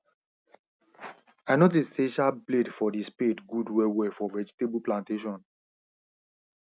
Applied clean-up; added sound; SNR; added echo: none; none; none; none.